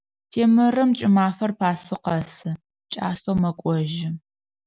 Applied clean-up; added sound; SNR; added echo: none; none; none; none.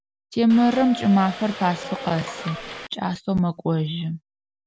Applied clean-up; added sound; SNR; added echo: none; Subway, metro, underground / Doorbell; 11 dB; none.